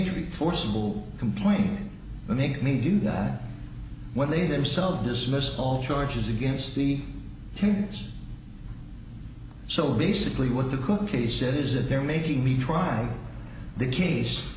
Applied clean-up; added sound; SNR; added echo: none; none; none; none.